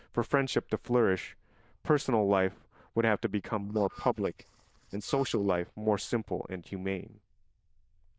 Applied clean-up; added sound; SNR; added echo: neural diffusion model UNIVERSE++.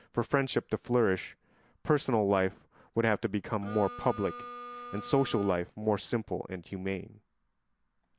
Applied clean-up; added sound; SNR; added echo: none; Harmonica; 12 dB; none.